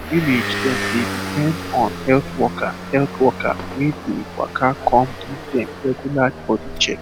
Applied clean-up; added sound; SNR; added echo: none; Motor vehicle (road) / Engine; 8 dB; none.